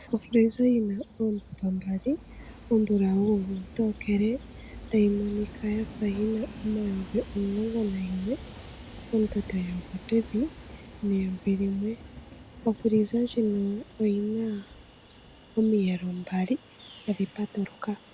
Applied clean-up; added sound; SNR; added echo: none; Train; 17 dB; none.